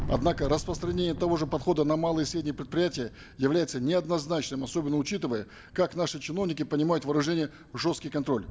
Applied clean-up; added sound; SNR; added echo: none; Thunder; 13 dB; none.